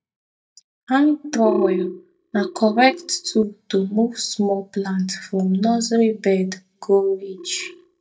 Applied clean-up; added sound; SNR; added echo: neural mask model DeepFilterNet 3.